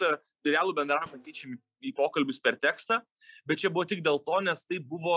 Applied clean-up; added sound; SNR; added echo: neural mask model DeepFilterNet 3.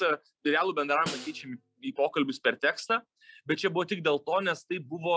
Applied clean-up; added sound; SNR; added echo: none; Snare drum; 14 dB; none.